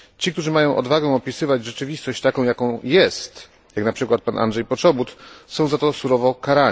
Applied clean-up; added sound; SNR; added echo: none; none; none; none.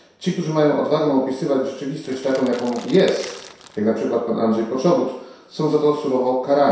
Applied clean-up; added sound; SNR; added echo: none; Crackle; 19 dB; reverberation time 0.7 s.